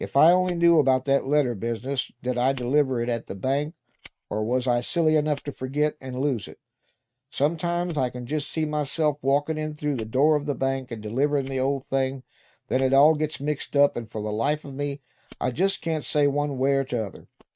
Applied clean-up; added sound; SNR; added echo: neural mask model RNNoise.